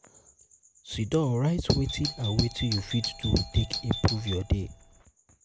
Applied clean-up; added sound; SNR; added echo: none; Doorbell; 8 dB; none.